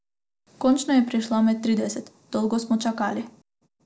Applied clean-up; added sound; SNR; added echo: none; none; none; none.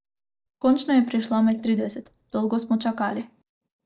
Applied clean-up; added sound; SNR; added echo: neural mask model DeepFilterNet 3.